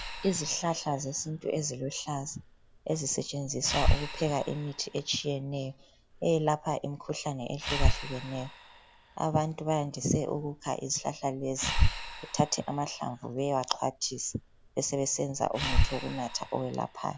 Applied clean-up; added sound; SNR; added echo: none; Breathing; 1 dB; none.